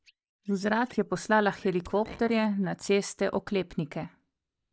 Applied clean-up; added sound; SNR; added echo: neural mask model DeepFilterNet 3.